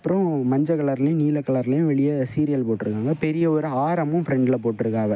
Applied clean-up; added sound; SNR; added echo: none; none; none; none.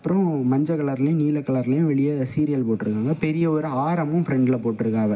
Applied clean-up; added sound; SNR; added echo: none; none; none; reverberation time 0.3 s.